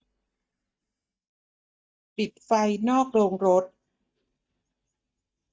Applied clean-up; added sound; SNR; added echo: neural mask model DeepFilterNet 3.